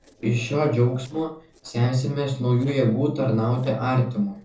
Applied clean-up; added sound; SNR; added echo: neural separator model SepFormer DNS4.